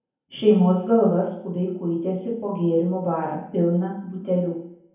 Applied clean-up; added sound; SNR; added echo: none; none; none; reverberation time 0.7 s.